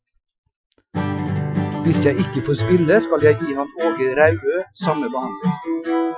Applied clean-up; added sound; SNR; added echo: classical method Wiener filter.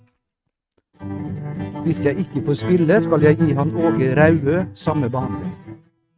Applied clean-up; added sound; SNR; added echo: neural mask model RNNoise.